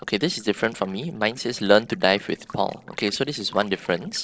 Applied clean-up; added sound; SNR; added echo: neural separator model SepFormer DNS4.